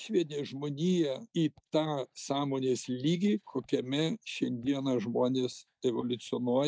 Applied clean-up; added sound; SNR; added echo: neural mask model DeepFilterNet 3.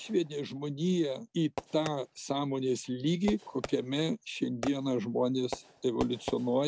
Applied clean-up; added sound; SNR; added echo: none; Fireworks; 14 dB; none.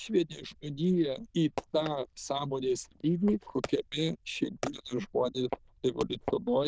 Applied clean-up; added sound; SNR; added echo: neural diffusion model UNIVERSE++.